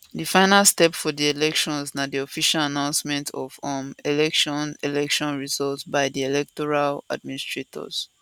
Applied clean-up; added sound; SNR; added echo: none; none; none; none.